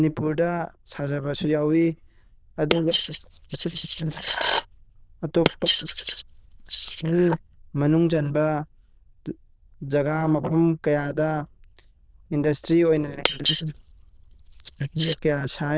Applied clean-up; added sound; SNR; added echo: neural diffusion model UNIVERSE++.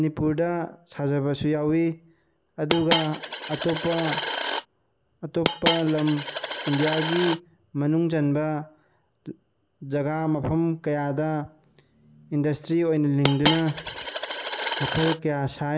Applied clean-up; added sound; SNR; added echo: none; Coin (dropping); -1 dB; none.